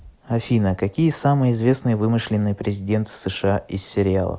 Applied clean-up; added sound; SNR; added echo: none; none; none; none.